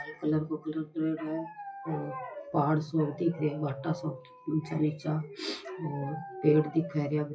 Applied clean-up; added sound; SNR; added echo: classical method WPE with log-MMSE.